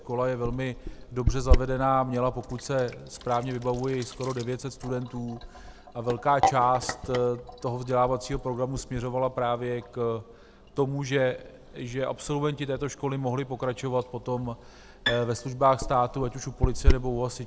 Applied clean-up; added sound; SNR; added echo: none; Bowed string instrument + Sink (filling or washing); 3 dB; none.